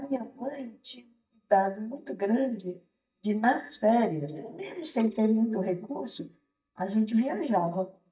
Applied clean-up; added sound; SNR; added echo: neural mask model DeepFilterNet 3.